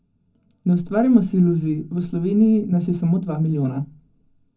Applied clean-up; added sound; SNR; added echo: none; none; none; reverberation time 0.3 s.